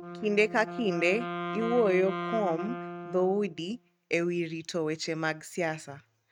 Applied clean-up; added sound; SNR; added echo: neural mask model RNNoise.